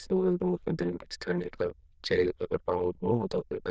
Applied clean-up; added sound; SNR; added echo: neural diffusion model UNIVERSE++.